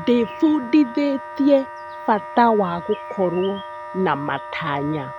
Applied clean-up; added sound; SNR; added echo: none; Wind instrument, woodwind instrument; 13 dB; none.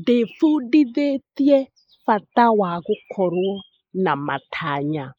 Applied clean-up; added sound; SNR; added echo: neural mask model Resemble Enhance denoiser.